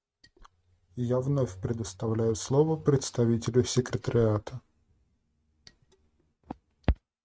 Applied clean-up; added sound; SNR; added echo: neural mask model RNNoise.